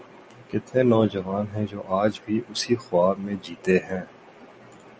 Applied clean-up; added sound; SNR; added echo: none; none; none; none.